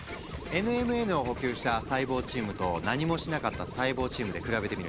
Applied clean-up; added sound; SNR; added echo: none; none; none; none.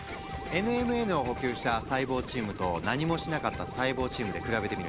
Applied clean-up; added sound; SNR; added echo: none; Wind instrument, woodwind instrument; 14 dB; none.